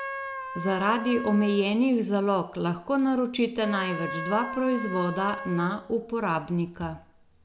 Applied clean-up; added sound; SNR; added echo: none; Trumpet; 11 dB; none.